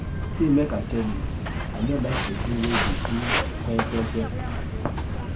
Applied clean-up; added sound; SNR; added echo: none; Walk, footsteps; 0 dB; reverberation time 0.2 s.